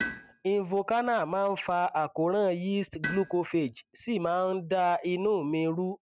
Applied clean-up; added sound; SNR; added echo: neural mask model RNNoise.